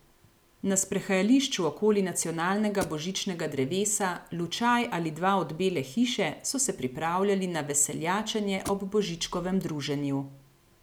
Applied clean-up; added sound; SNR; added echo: none; Thump, thud; 14 dB; none.